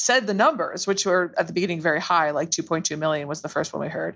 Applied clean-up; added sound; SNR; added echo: none; none; none; none.